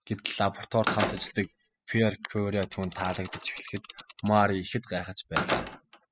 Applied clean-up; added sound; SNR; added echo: classical method spectral subtraction.